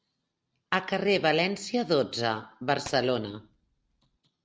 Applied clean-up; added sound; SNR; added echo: neural separator model SepFormer DNS4.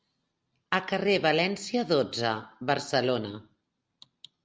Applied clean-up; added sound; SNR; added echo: none; none; none; none.